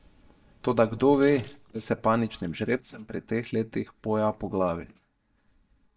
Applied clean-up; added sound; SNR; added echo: neural mask model DeepFilterNet 3.